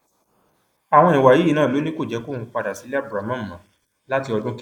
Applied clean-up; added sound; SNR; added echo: neural mask model Resemble Enhance denoiser.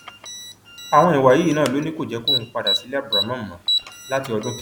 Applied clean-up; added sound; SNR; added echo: none; Alarm; 6 dB; none.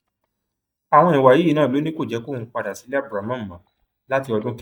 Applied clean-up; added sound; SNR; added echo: neural mask model DeepFilterNet 3.